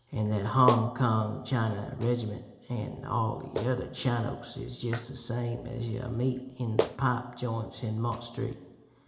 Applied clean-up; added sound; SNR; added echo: none; Clapping; 10 dB; reverberation time 0.8 s.